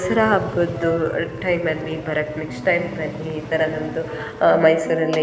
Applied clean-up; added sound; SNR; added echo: none; Engine; 11 dB; none.